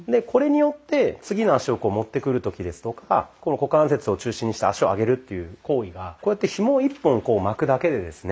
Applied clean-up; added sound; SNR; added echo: none; none; none; none.